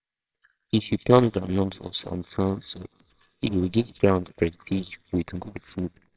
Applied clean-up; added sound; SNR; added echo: neural separator model SepFormer WHAMR!.